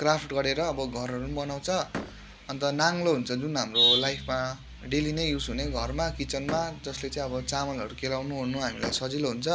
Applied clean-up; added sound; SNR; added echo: none; Slam; 13 dB; none.